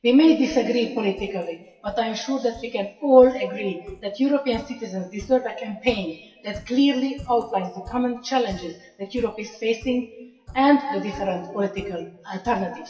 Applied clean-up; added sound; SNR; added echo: classical method WPE with log-MMSE.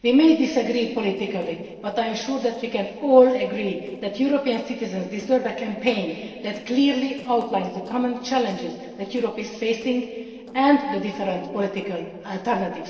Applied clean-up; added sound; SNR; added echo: neural separator model SepFormer DNS4.